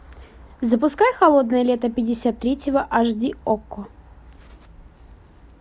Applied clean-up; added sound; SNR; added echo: none; none; none; none.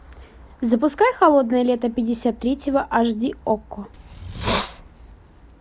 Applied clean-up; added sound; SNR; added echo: none; Hiss; 6 dB; none.